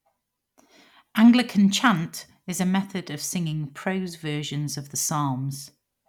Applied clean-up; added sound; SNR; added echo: none; none; none; none.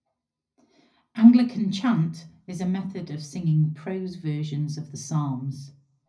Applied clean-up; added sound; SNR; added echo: none; none; none; reverberation time 0.4 s.